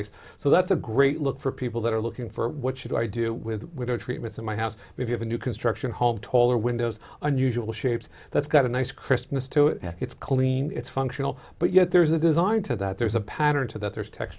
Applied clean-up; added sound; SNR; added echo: none; none; none; none.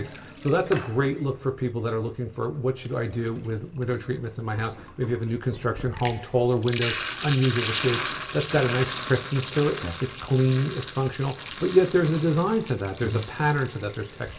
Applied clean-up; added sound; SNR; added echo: none; Sink (filling or washing); 11 dB; reverberation time 0.8 s.